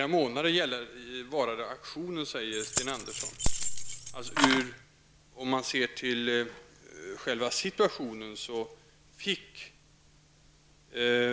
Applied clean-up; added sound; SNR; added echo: none; Keys jangling; -3 dB; none.